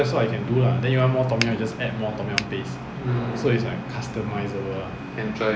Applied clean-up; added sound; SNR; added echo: none; Finger snapping; 6 dB; none.